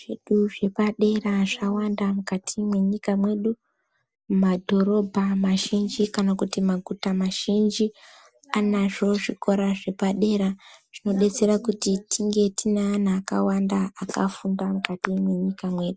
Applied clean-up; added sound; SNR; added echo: none; none; none; none.